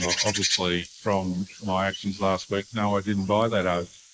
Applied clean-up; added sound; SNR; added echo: neural mask model Resemble Enhance denoiser.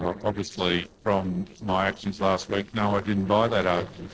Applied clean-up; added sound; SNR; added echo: neural separator model SepFormer DNS4.